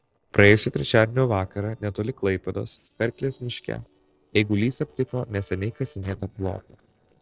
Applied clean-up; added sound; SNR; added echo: neural separator model SepFormer DNS4.